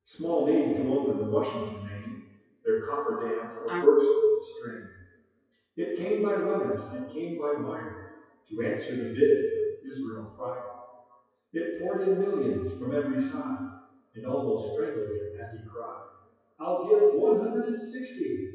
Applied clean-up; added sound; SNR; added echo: classical method WPE with log-MMSE.